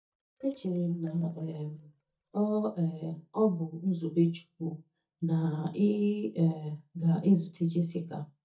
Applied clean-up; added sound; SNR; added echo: neural mask model DeepFilterNet 3.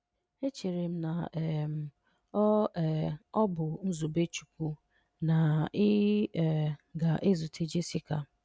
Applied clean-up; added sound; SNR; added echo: none; none; none; none.